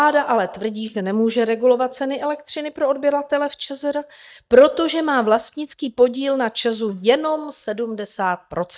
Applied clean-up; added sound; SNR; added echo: neural mask model DeepFilterNet 3.